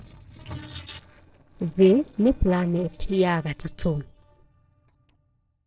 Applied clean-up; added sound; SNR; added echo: neural separator model SepFormer DNS4.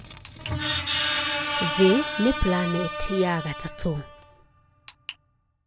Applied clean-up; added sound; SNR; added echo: none; Screech; 2 dB; none.